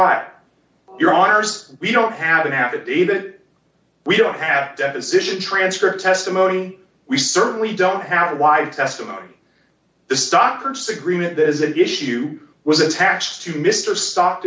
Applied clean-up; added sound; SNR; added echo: none; none; none; none.